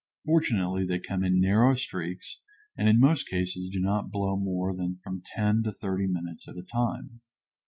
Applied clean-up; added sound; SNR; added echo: none; none; none; none.